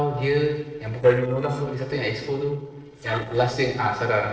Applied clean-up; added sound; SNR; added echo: neural separator model SepFormer DNS4.